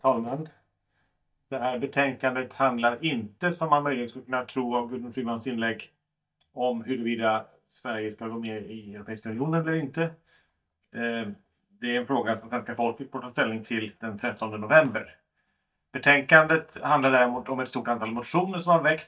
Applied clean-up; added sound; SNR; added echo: neural mask model DeepFilterNet 3.